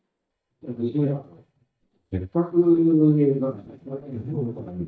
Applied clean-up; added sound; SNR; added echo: neural mask model DeepFilterNet 3.